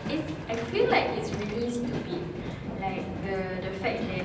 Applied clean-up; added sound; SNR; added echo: none; Train; 6 dB; reverberation time 0.6 s.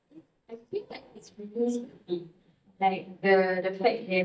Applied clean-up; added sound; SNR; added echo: neural mask model DeepFilterNet 3.